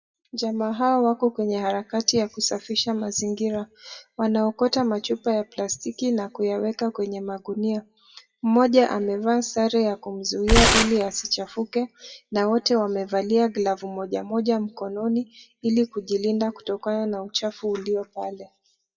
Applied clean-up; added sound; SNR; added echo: classical method WPE with log-MMSE.